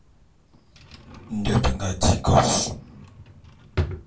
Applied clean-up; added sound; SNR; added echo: none; Drawer open or close; 11 dB; reverberation time 0.2 s.